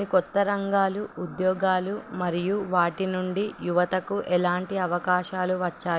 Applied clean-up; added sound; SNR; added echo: none; none; none; none.